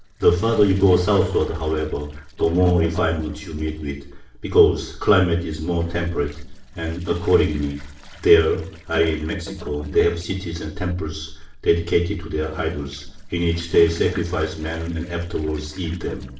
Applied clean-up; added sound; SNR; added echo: neural separator model SepFormer DNS4.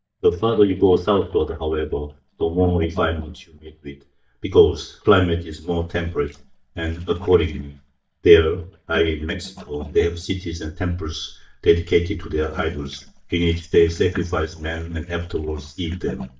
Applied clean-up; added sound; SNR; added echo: neural mask model DeepFilterNet 3.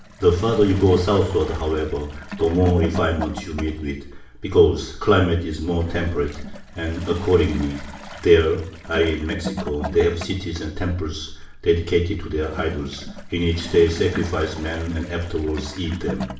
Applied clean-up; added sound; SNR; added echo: none; Toilet flush / Gurgling; 13 dB; reverberation time 0.5 s.